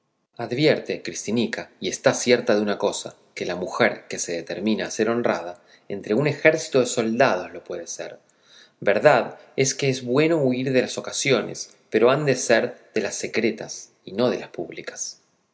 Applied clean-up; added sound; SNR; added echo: none; none; none; none.